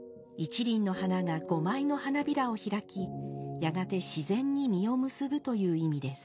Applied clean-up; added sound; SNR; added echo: none; none; none; none.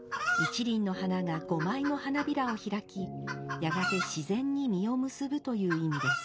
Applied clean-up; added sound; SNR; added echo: none; Chicken, rooster; 6 dB; none.